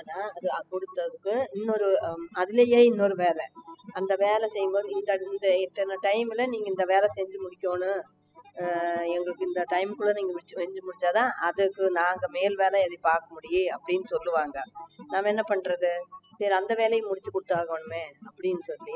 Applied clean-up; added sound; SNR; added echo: classical method spectral subtraction.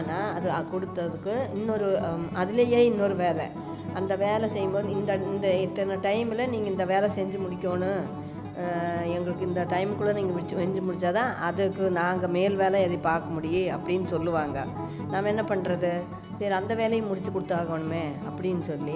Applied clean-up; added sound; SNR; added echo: none; Acoustic guitar; 9 dB; none.